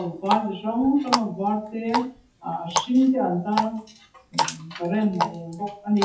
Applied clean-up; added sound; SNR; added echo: classical method WPE with log-MMSE.